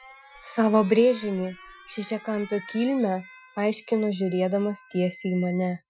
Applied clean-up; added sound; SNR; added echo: classical method Wiener filter.